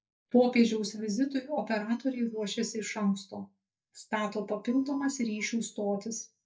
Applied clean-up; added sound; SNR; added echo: neural mask model DeepFilterNet 3.